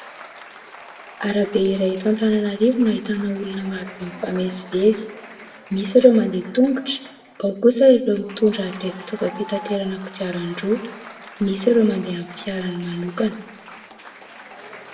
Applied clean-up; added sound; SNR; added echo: none; Applause / Crowd / Cheering; 19 dB; reverberation time 0.6 s.